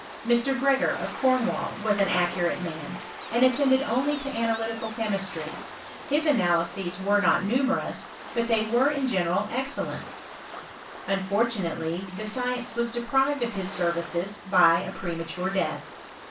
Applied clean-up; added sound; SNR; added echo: none; Waves, surf; 13 dB; reverberation time 0.3 s.